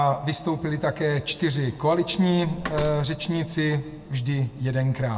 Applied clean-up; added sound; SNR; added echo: none; Slam; 15 dB; reverberation time 1.6 s.